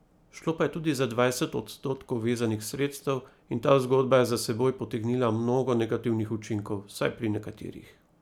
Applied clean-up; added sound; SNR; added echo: none; none; none; none.